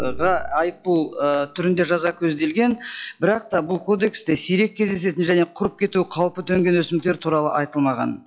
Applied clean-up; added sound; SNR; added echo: classical method log-MMSE.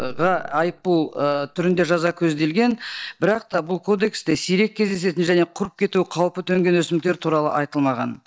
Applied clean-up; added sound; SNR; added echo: neural mask model DeepFilterNet 3.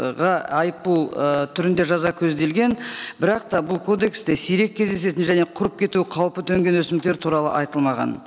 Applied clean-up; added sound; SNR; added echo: none; none; none; none.